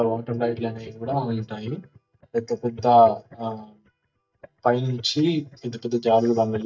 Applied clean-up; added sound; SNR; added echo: neural mask model DeepFilterNet 3.